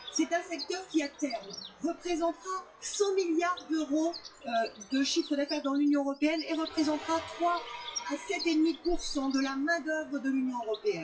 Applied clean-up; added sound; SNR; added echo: classical method WPE with log-MMSE.